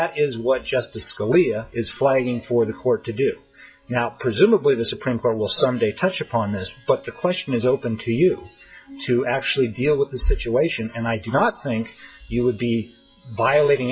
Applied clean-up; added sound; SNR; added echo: classical method WPE with log-MMSE.